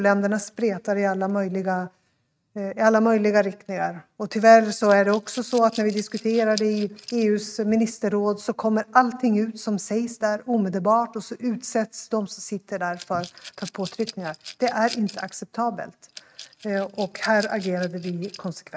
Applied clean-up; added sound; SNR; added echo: neural mask model RNNoise.